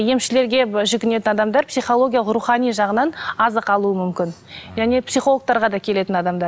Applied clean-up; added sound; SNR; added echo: none; none; none; none.